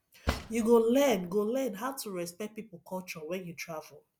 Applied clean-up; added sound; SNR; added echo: none; Cutlery, silverware / Drawer open or close; 8 dB; none.